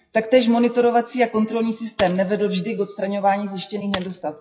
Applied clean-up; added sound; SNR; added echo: classical method WPE with log-MMSE.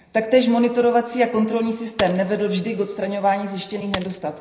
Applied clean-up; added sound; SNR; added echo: none; Coin (dropping); 12 dB; reverberation time 0.9 s.